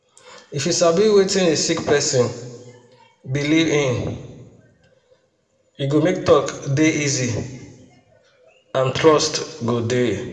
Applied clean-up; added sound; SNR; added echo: none; none; none; reverberation time 1.1 s.